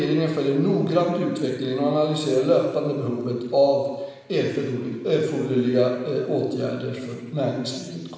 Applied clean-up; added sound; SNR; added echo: none; none; none; reverberation time 1.3 s.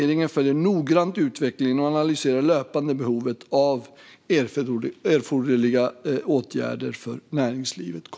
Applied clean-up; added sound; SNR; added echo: none; none; none; none.